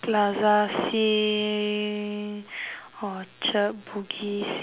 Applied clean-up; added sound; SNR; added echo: none; none; none; none.